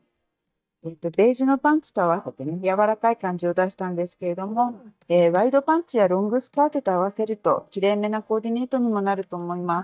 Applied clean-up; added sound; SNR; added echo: neural mask model DeepFilterNet 3.